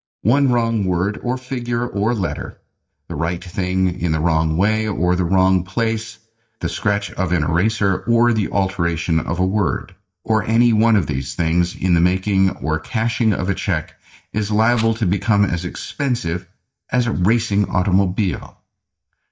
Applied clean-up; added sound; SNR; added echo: neural mask model DeepFilterNet 3.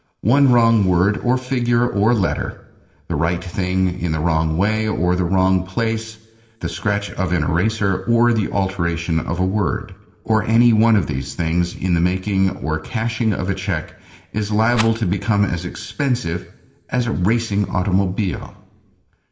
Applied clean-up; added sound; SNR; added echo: none; Rattle; 11 dB; reverberation time 0.8 s.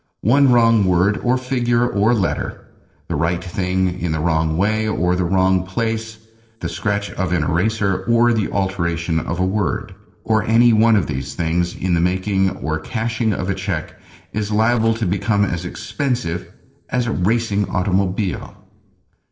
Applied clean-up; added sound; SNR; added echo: neural separator model SepFormer DNS4.